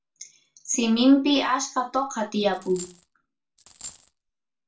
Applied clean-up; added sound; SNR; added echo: none; Coin (dropping); 18 dB; reverberation time 0.3 s.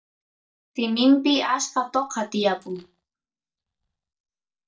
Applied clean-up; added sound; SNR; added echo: neural mask model DeepFilterNet 3.